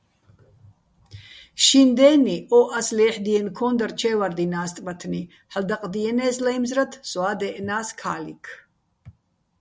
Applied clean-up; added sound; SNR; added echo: none; none; none; none.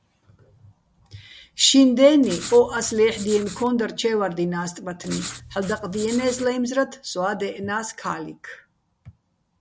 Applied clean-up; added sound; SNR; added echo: none; Writing; 14 dB; none.